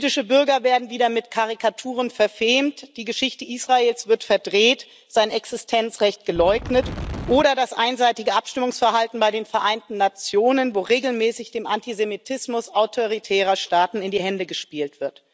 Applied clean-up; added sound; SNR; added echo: none; Wind; 9 dB; none.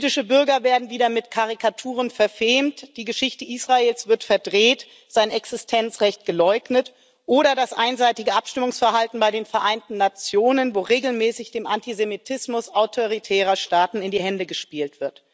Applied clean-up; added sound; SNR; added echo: none; none; none; none.